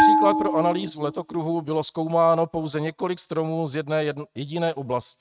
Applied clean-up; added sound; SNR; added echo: neural mask model RNNoise.